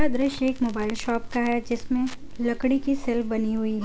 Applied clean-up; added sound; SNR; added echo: none; Crackle; 14 dB; none.